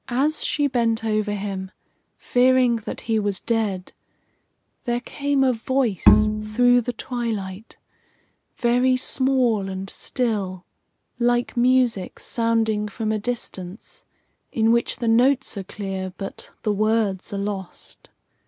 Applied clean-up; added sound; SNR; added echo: none; Bowed string instrument; -3 dB; none.